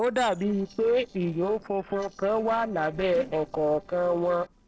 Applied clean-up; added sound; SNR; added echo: neural separator model SepFormer DNS4.